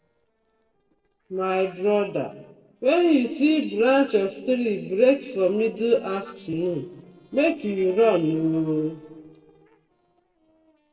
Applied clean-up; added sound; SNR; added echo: neural separator model SepFormer DNS4.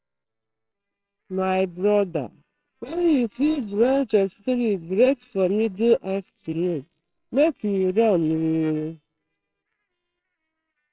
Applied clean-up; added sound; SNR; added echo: neural separator model SepFormer WHAMR!.